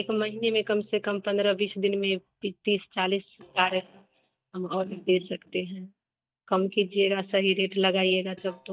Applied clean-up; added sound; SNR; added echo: neural mask model DeepFilterNet 3.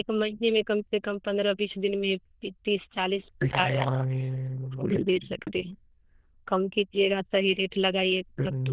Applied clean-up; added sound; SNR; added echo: neural diffusion model UNIVERSE++.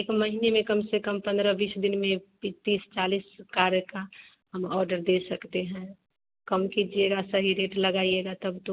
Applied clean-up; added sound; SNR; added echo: none; none; none; none.